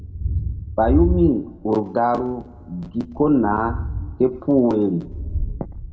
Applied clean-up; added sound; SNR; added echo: none; Thunder; 6 dB; reverberation time 1.6 s.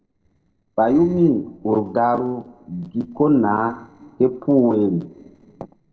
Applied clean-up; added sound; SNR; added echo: neural separator model SepFormer DNS4.